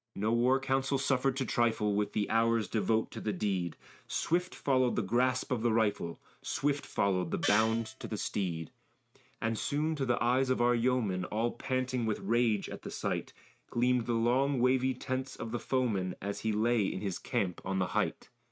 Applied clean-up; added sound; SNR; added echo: neural mask model RNNoise.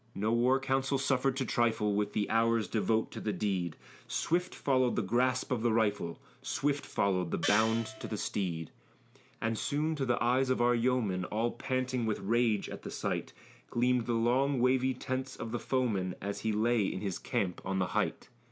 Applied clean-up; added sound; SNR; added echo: none; Gong; 7 dB; none.